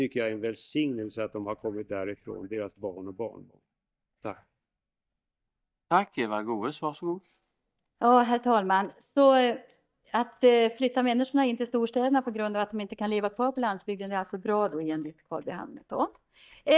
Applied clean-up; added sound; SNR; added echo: neural mask model DeepFilterNet 3.